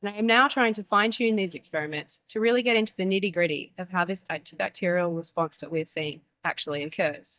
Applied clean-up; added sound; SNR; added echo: neural mask model DeepFilterNet 3.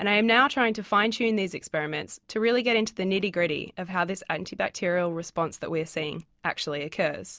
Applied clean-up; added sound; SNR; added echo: none; none; none; none.